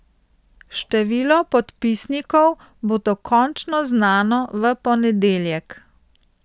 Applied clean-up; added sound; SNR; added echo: none; none; none; none.